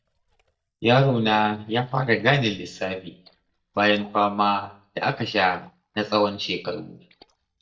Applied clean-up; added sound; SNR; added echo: neural mask model DeepFilterNet 3.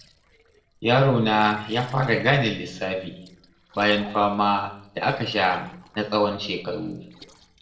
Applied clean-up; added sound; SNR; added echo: neural separator model SepFormer DNS4.